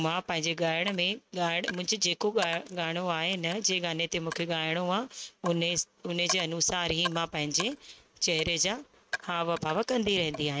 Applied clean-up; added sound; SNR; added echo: neural mask model RNNoise.